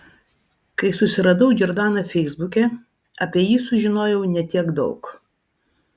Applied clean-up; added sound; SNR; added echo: none; none; none; none.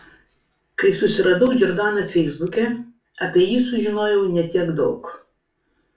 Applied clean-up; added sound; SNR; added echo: neural separator model SepFormer DNS4.